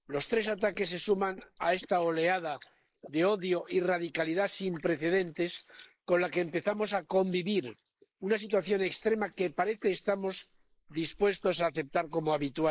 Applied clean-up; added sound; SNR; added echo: neural mask model Resemble Enhance denoiser.